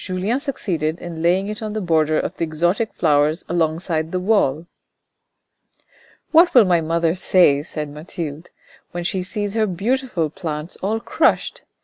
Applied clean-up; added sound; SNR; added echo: none; none; none; none.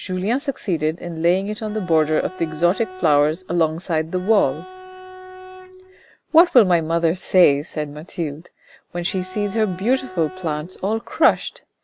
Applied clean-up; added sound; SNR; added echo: none; Bowed string instrument; 17 dB; none.